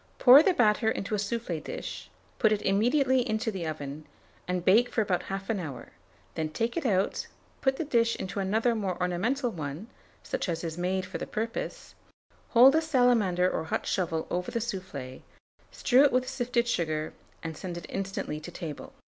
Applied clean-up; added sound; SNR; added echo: none; none; none; none.